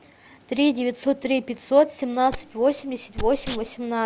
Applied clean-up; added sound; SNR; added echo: none; Wild animals; 9 dB; none.